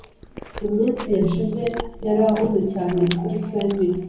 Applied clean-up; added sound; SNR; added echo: none; Chewing, mastication; 14 dB; reverberation time 0.7 s.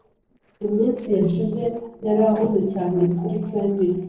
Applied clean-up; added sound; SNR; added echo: neural separator model SepFormer DNS4.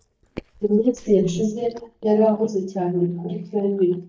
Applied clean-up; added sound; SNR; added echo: neural mask model DeepFilterNet 3.